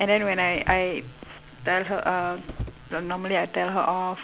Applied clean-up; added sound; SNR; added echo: none; Car; 15 dB; none.